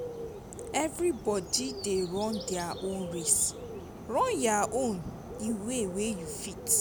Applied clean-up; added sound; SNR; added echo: none; Bird; 9 dB; none.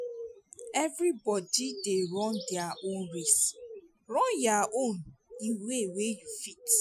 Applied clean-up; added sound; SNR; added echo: classical method Wiener filter.